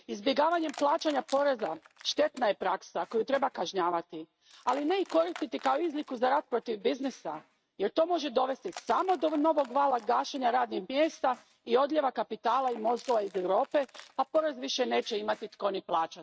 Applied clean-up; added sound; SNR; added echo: neural mask model RNNoise.